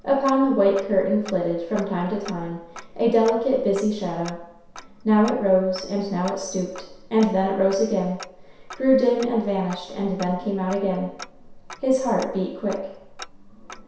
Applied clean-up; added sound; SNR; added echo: none; Tick-tock; 18 dB; reverberation time 0.7 s.